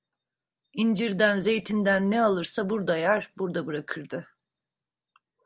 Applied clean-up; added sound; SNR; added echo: none; none; none; none.